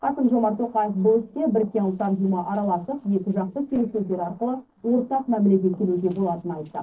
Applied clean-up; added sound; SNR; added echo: neural separator model SepFormer DNS4.